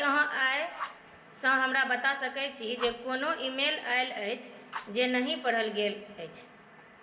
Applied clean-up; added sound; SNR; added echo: none; Fire; 18 dB; reverberation time 1.8 s.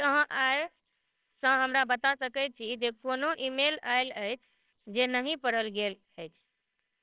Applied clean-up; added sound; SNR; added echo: neural separator model SepFormer WHAMR!.